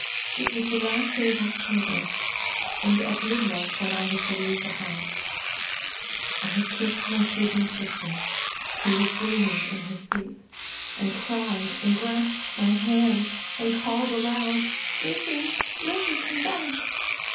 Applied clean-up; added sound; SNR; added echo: none; Engine / Domestic sounds, home sounds; -2 dB; reverberation time 0.6 s.